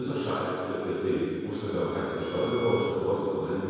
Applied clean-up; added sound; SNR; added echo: none; Bowed string instrument; 18 dB; reverberation time 2.2 s.